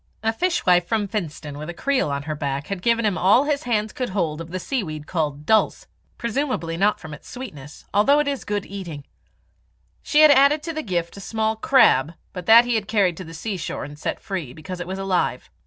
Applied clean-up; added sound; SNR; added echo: none; none; none; none.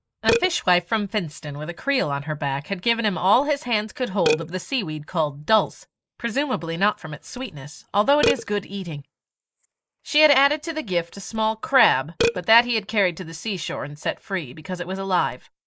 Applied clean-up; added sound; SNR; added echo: neural mask model Resemble Enhance denoiser.